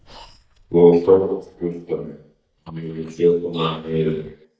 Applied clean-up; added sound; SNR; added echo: neural mask model DeepFilterNet 3.